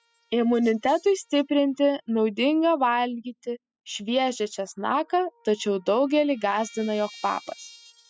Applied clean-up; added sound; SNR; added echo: classical method spectral subtraction.